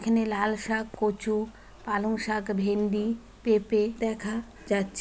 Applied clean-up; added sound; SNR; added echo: none; none; none; none.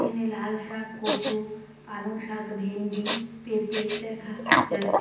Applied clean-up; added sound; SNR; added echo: none; Respiratory sounds; -2 dB; reverberation time 0.9 s.